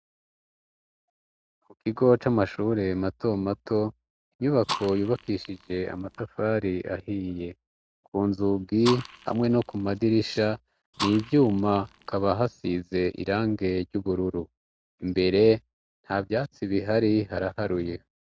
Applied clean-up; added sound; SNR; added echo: none; Fire; 12 dB; none.